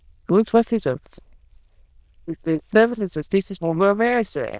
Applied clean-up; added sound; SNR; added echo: neural diffusion model UNIVERSE++.